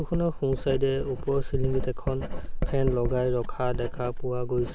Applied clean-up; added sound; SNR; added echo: none; Writing; 1 dB; none.